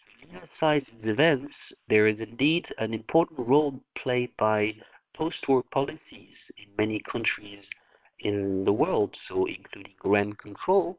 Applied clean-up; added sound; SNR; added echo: neural separator model SepFormer WHAM!.